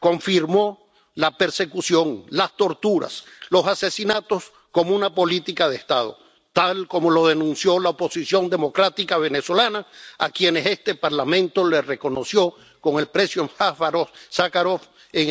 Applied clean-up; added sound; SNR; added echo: none; none; none; none.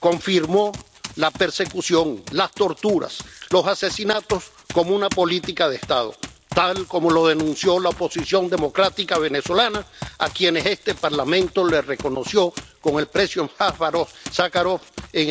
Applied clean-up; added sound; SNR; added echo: none; Run; 17 dB; none.